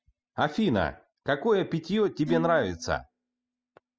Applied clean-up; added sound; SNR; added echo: classical method spectral subtraction.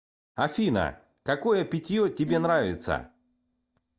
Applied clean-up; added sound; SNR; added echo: neural mask model DeepFilterNet 3.